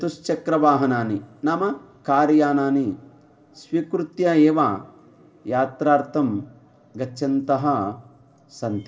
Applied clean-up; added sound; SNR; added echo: none; none; none; reverberation time 0.3 s.